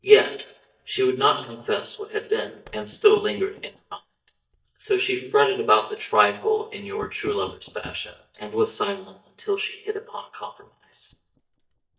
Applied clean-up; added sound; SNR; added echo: neural mask model DeepFilterNet 3.